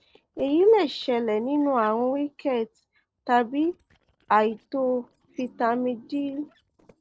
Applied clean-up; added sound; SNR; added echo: neural separator model SepFormer DNS4.